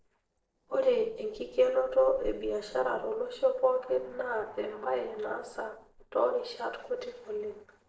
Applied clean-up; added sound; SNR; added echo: neural separator model SepFormer DNS4.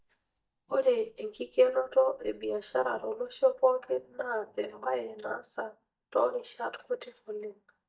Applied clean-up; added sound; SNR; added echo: neural mask model DeepFilterNet 3.